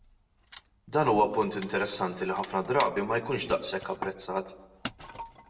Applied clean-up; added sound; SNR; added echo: none; Wood; 15 dB; reverberation time 0.7 s.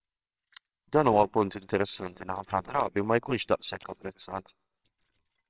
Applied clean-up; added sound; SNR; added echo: neural separator model SepFormer WHAMR!.